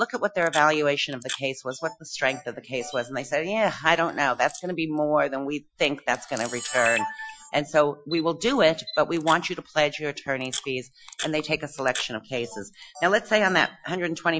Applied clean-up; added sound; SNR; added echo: classical method Wiener filter.